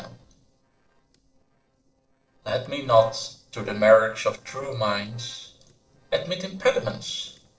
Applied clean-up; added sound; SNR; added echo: neural separator model SepFormer DNS4.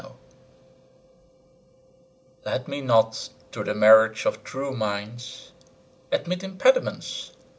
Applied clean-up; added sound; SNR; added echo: none; none; none; none.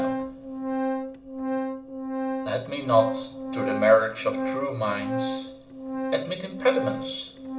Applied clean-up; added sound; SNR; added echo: none; Organ; 3 dB; reverberation time 0.8 s.